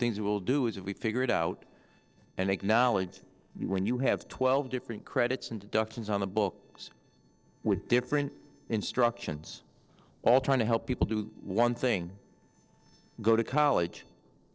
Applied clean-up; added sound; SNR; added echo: neural separator model SepFormer DNS4.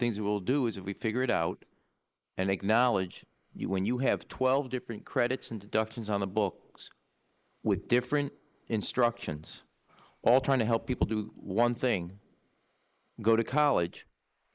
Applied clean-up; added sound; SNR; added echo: neural mask model Resemble Enhance denoiser.